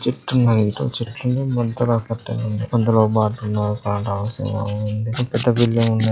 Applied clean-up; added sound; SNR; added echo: classical method log-MMSE.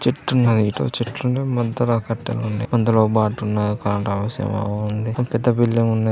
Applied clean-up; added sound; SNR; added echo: none; none; none; none.